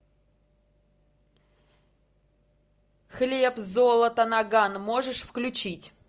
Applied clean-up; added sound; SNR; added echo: none; none; none; none.